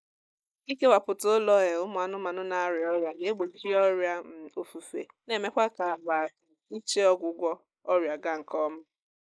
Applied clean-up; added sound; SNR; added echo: neural mask model Resemble Enhance denoiser.